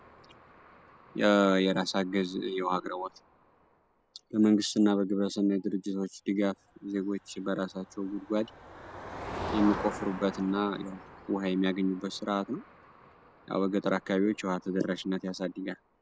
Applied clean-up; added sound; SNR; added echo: none; Motor vehicle (road); 15 dB; none.